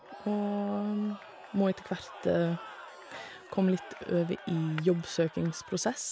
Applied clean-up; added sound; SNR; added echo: none; Crowd / Cheering + Shatter; 16 dB; none.